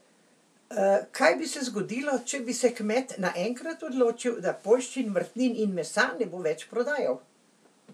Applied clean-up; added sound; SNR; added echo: none; none; none; none.